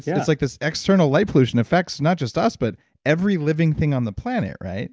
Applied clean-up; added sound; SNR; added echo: none; none; none; none.